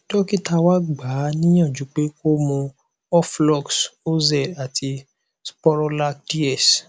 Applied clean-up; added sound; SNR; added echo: none; none; none; none.